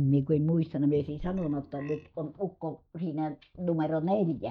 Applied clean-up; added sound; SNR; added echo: neural mask model DeepFilterNet 3.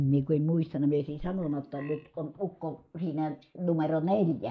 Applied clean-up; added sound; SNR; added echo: neural mask model Resemble Enhance denoiser.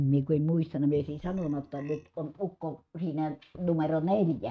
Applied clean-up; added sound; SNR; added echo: neural mask model RNNoise.